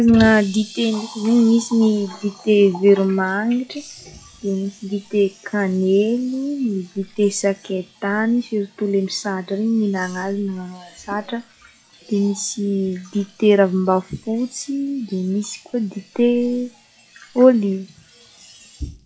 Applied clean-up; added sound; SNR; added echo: classical method log-MMSE.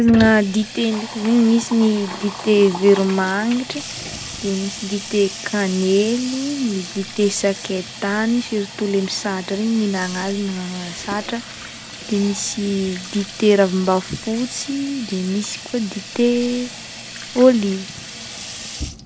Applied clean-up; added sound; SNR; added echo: none; Sink (filling or washing) / Water tap, faucet; 13 dB; none.